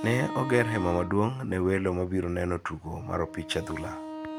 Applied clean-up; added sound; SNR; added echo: none; Wind instrument, woodwind instrument; 11 dB; none.